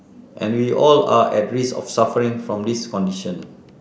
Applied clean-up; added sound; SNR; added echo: none; none; none; none.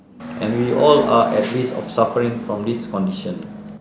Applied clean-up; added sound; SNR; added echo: none; Hiss / Bus / Engine; 10 dB; none.